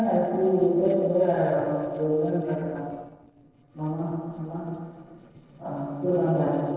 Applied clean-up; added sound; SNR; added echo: neural separator model SepFormer DNS4.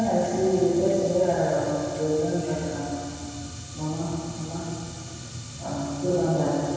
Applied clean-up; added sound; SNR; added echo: none; Fire; 12 dB; reverberation time 2.2 s.